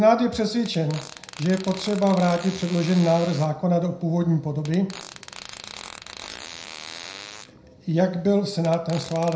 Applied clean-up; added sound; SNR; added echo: none; Fart; 17 dB; reverberation time 0.5 s.